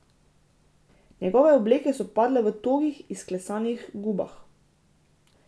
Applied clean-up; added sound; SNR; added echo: none; none; none; none.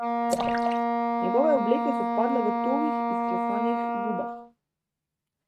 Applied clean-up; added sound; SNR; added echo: neural mask model RNNoise.